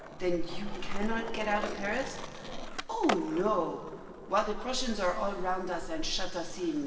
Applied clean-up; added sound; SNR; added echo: none; Skateboard; 11 dB; reverberation time 2.7 s.